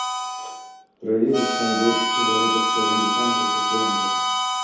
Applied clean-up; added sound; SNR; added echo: none; Harmonica; -3 dB; reverberation time 0.9 s.